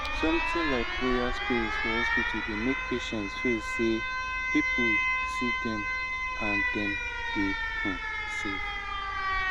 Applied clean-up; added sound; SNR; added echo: none; Alarm; -3 dB; none.